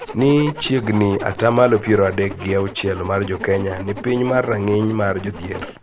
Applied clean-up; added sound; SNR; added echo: none; Zipper (clothing); 14 dB; none.